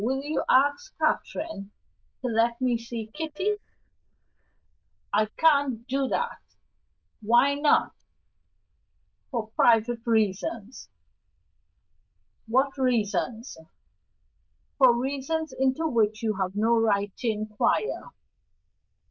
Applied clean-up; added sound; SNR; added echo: neural diffusion model UNIVERSE++.